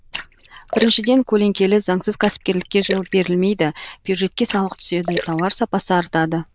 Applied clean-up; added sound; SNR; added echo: neural diffusion model UNIVERSE++.